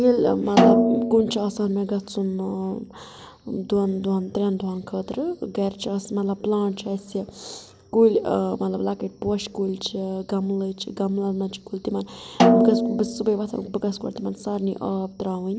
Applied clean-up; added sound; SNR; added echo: none; Snare drum; -2 dB; none.